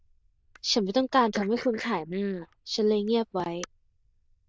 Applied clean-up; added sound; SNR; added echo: neural diffusion model UNIVERSE++.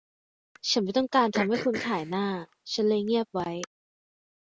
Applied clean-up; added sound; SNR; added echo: none; Cough; 11 dB; none.